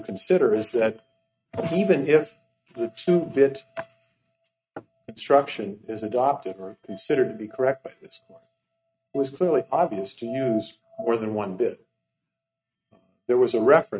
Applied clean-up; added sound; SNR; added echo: neural mask model RNNoise.